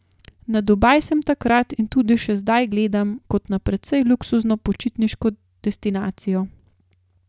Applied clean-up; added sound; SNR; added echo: none; none; none; none.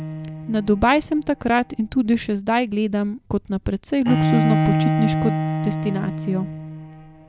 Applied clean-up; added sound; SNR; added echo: none; Bowed string instrument; 3 dB; none.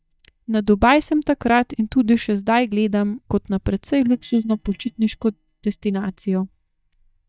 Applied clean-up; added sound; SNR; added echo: neural mask model DeepFilterNet 3.